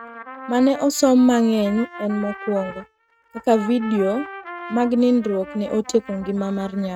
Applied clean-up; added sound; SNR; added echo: neural mask model RNNoise.